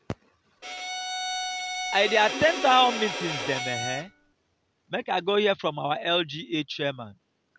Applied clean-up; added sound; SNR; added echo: none; Bowed string instrument; 5 dB; none.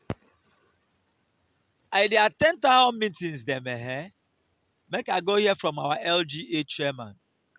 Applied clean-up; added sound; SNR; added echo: none; none; none; none.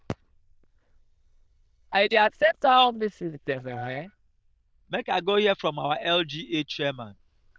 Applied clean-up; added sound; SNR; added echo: neural diffusion model UNIVERSE++.